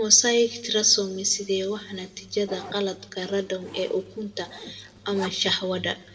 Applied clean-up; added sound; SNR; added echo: none; Zipper (clothing); 20 dB; reverberation time 0.9 s.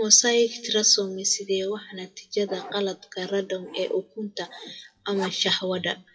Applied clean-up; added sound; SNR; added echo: classical method WPE with log-MMSE.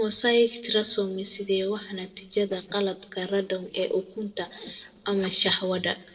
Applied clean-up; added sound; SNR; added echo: neural separator model SepFormer DNS4.